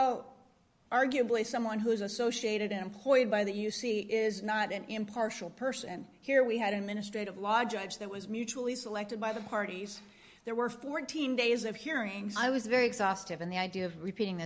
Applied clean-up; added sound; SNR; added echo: none; none; none; none.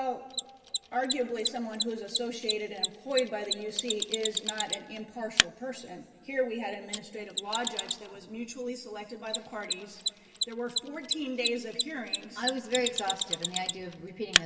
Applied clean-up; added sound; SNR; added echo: none; Mechanisms; 0 dB; reverberation time 2.3 s.